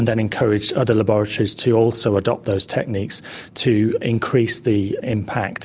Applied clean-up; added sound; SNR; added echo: none; none; none; none.